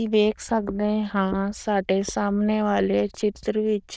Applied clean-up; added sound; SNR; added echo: neural diffusion model UNIVERSE++.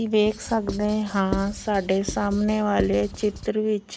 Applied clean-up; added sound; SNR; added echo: none; Writing; 11 dB; none.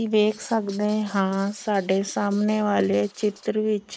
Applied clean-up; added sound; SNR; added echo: neural mask model Resemble Enhance denoiser.